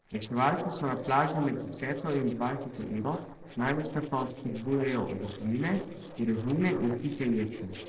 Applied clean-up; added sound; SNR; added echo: neural separator model SepFormer DNS4.